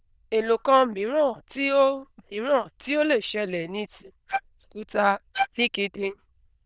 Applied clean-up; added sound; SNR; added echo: neural diffusion model UNIVERSE++.